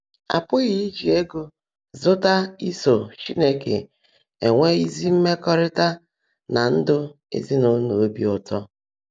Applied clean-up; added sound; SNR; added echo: none; none; none; none.